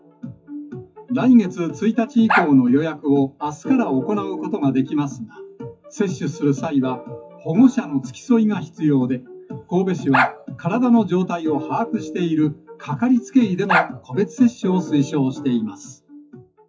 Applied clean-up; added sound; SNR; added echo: classical method WPE with log-MMSE.